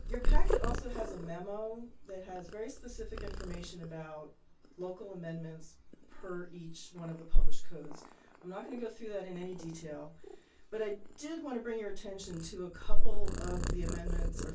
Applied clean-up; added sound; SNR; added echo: none; Purr; 13 dB; reverberation time 0.1 s.